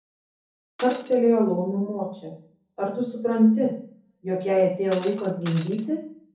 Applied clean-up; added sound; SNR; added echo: none; Shatter; 6 dB; reverberation time 0.5 s.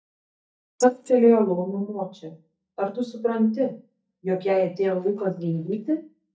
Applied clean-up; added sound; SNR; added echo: neural mask model DeepFilterNet 3.